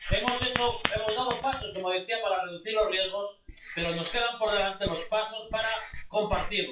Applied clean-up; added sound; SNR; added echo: classical method WPE with log-MMSE.